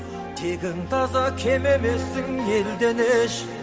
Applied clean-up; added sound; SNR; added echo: none; none; none; none.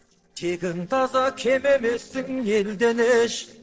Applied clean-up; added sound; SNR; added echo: neural separator model SepFormer DNS4.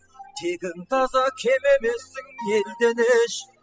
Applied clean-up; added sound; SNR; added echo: classical method spectral subtraction.